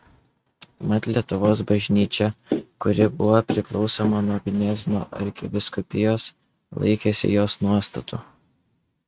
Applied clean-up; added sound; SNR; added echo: neural mask model RNNoise.